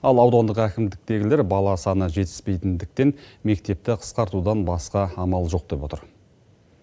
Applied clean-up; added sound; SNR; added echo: none; none; none; none.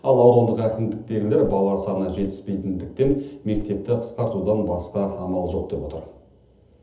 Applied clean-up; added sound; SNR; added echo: none; Walk, footsteps; 16 dB; reverberation time 0.7 s.